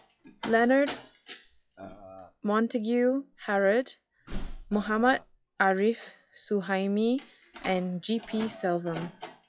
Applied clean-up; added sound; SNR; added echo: classical method log-MMSE.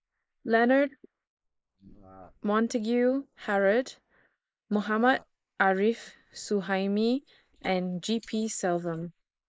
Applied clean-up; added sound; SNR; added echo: neural mask model Resemble Enhance denoiser.